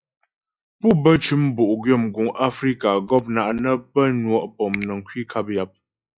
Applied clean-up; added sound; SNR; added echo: classical method log-MMSE.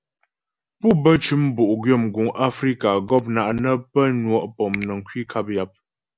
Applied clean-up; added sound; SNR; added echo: none; Finger snapping; 17 dB; none.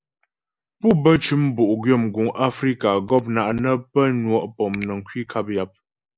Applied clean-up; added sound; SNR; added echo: neural mask model Resemble Enhance denoiser.